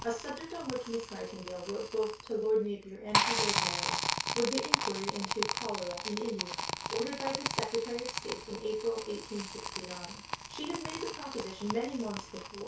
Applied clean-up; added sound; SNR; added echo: none; Crackle; 0 dB; reverberation time 0.2 s.